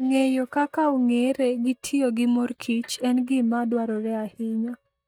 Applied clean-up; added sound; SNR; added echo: neural mask model DeepFilterNet 3.